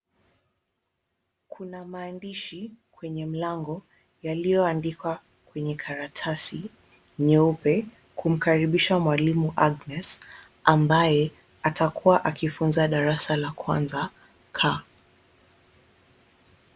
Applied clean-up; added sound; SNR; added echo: none; none; none; none.